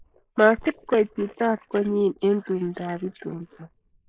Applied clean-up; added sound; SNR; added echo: neural mask model Resemble Enhance denoiser.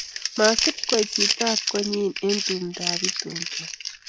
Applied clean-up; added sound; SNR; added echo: none; Crumpling, crinkling; 0 dB; none.